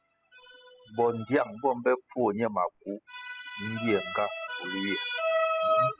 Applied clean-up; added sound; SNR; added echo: classical method spectral subtraction.